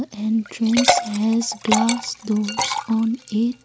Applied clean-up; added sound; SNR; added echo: none; Liquid; 4 dB; none.